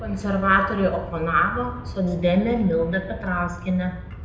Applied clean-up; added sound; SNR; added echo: none; Aircraft; 12 dB; reverberation time 0.8 s.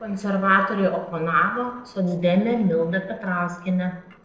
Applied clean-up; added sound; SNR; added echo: neural separator model SepFormer DNS4.